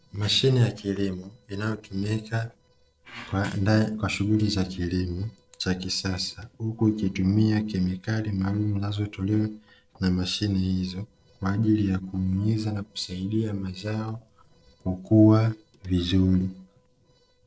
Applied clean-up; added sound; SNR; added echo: neural separator model SepFormer DNS4.